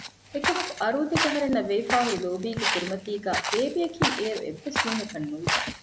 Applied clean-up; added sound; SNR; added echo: none; Walk, footsteps; 2 dB; none.